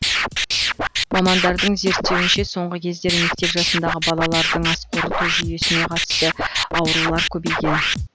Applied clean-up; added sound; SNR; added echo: none; Scratching (performance technique); -2 dB; none.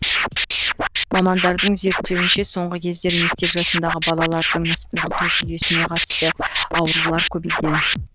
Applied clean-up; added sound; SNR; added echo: neural diffusion model UNIVERSE++.